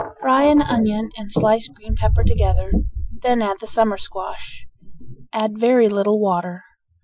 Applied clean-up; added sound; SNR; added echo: classical method Wiener filter.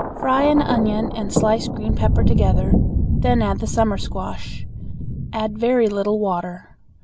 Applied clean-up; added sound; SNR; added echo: none; Thunder; -1 dB; none.